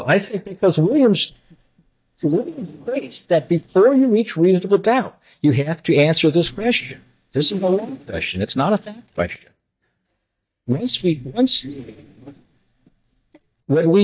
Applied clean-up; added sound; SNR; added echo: neural mask model DeepFilterNet 3.